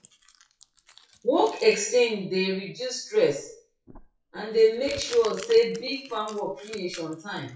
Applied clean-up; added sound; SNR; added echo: classical method WPE with log-MMSE.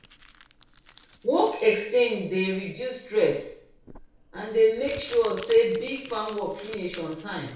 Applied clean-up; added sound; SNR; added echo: none; Crumpling, crinkling; 19 dB; reverberation time 0.5 s.